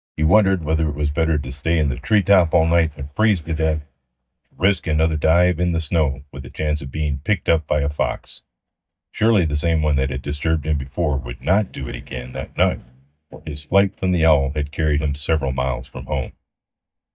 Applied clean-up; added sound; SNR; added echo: neural mask model DeepFilterNet 3.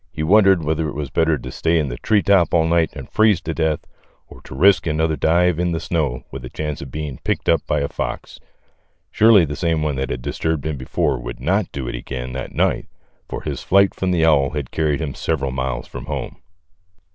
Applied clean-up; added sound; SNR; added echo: none; none; none; none.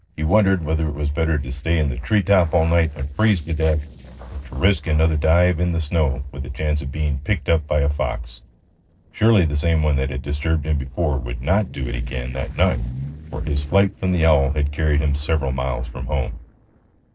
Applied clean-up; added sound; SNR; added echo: neural separator model SepFormer DNS4.